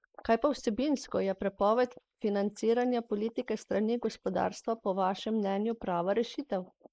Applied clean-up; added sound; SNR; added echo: neural mask model Resemble Enhance denoiser.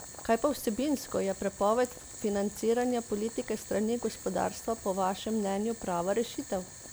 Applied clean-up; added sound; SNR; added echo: none; Boiling; 15 dB; none.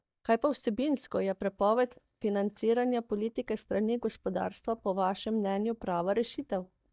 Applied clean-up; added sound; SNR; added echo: neural mask model DeepFilterNet 3.